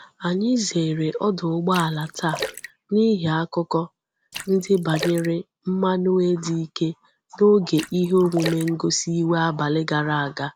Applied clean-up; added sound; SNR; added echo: none; Splash, splatter; 14 dB; none.